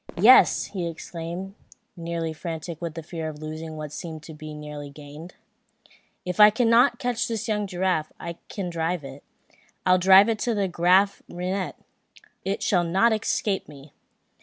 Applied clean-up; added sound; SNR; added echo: none; Fireworks; 19 dB; none.